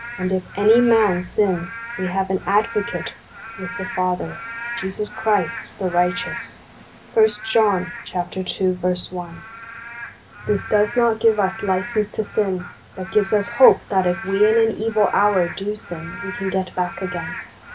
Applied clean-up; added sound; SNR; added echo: none; Rain / Frog; 13 dB; none.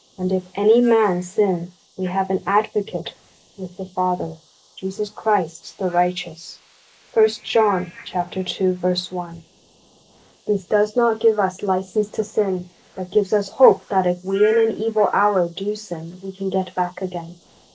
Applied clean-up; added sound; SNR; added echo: neural mask model Resemble Enhance denoiser.